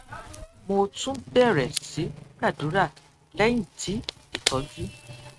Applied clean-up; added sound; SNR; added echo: neural mask model RNNoise.